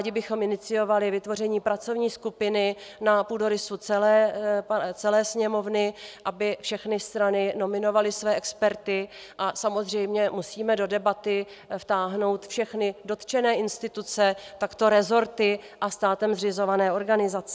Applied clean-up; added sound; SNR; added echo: none; none; none; none.